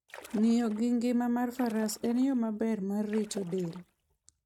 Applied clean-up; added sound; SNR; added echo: neural mask model RNNoise.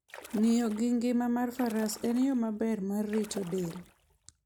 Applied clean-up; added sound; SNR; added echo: none; Splash, splatter; 20 dB; none.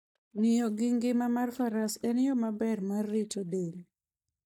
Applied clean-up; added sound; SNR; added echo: neural mask model DeepFilterNet 3.